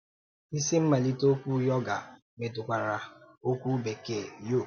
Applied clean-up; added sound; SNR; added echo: none; none; none; none.